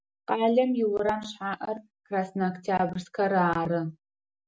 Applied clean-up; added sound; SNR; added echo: none; none; none; none.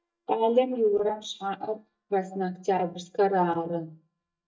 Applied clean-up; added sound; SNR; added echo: neural mask model DeepFilterNet 3.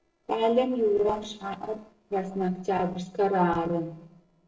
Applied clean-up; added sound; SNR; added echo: neural separator model SepFormer DNS4.